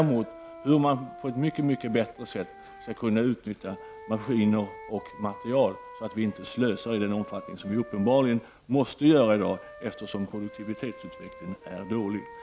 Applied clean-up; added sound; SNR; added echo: none; Wind instrument, woodwind instrument; 17 dB; none.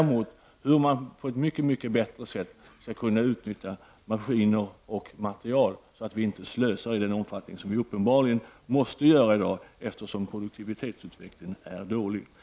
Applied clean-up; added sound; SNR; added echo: none; none; none; none.